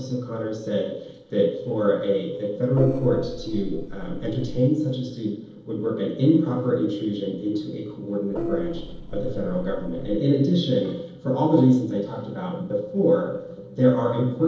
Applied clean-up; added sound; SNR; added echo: neural separator model SepFormer DNS4.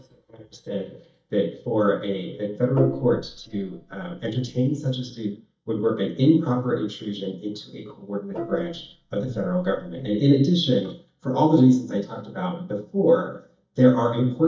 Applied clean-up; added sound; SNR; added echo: neural mask model DeepFilterNet 3.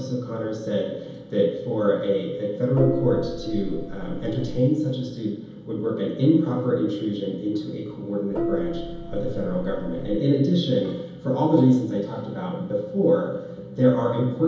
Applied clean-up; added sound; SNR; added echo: none; Gong; 6 dB; reverberation time 2.2 s.